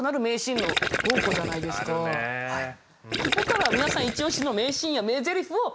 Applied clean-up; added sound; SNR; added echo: none; Gurgling; 2 dB; none.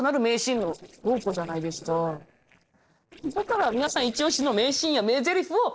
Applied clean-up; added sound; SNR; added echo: neural separator model SepFormer DNS4.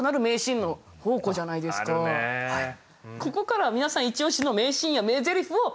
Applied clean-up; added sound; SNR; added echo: none; none; none; none.